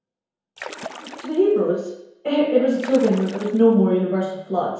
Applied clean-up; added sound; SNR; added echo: none; Splash, splatter; 16 dB; reverberation time 0.9 s.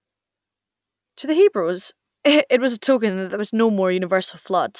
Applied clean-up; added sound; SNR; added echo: none; none; none; none.